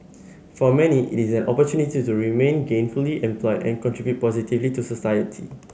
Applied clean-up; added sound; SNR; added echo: none; none; none; none.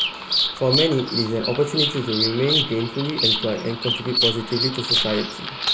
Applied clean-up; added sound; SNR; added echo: none; Bird vocalization, bird call, bird song; 0 dB; none.